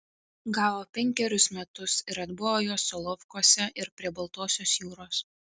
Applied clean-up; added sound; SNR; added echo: none; none; none; none.